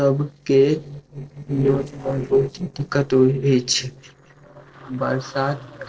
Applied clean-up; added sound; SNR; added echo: neural separator model SepFormer DNS4.